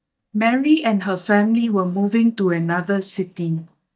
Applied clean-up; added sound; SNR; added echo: neural mask model DeepFilterNet 3.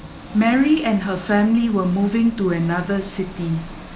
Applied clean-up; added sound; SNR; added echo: none; Engine; 18 dB; none.